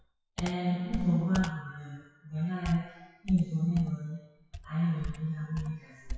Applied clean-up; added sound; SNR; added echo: classical method WPE with log-MMSE.